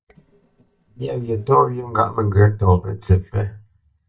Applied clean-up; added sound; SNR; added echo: neural mask model DeepFilterNet 3.